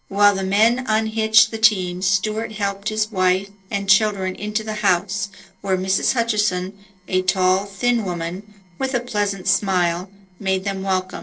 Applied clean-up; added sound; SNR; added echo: neural separator model SepFormer DNS4.